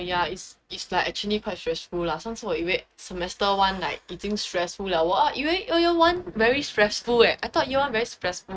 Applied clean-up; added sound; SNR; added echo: neural mask model RNNoise.